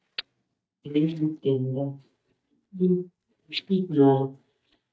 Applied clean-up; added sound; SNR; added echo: neural mask model DeepFilterNet 3.